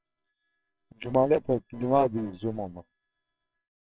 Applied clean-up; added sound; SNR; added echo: neural separator model SepFormer WHAMR!.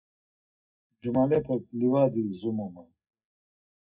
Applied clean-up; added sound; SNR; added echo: neural mask model DeepFilterNet 3.